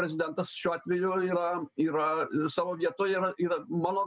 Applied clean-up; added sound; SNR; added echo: none; none; none; none.